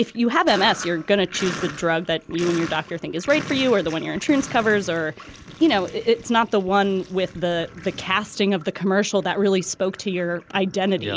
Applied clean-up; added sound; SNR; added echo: none; Sink (filling or washing); 16 dB; none.